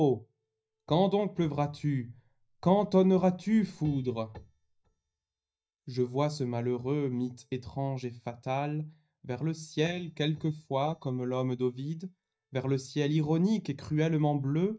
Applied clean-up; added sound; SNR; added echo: neural mask model DeepFilterNet 3.